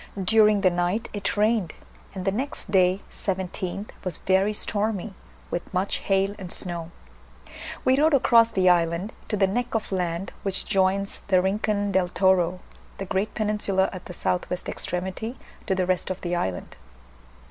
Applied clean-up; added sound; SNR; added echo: none; none; none; none.